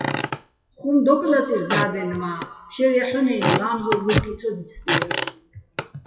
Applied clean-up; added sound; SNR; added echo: classical method WPE with log-MMSE.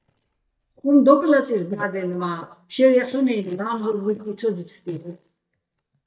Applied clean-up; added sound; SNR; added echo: neural mask model DeepFilterNet 3.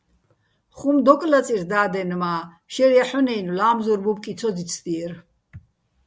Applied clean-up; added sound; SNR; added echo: none; none; none; none.